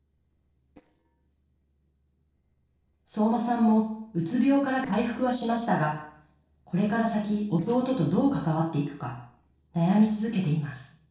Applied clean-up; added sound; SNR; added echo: neural separator model SepFormer DNS4.